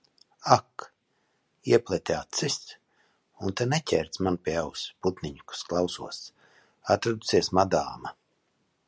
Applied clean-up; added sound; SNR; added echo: none; none; none; none.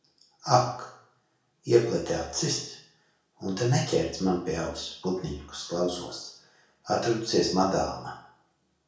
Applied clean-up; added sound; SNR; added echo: none; none; none; reverberation time 0.6 s.